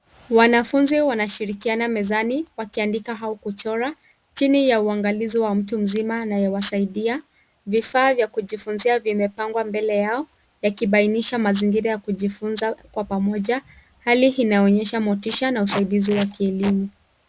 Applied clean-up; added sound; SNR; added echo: none; Packing tape, duct tape; 13 dB; none.